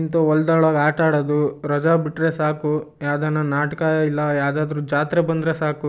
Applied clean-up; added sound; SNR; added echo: none; none; none; none.